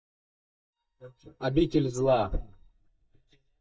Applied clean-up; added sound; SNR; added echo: neural mask model DeepFilterNet 3.